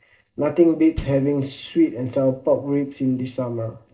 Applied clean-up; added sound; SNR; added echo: neural separator model SepFormer DNS4.